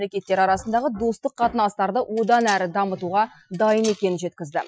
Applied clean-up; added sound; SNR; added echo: classical method Wiener filter.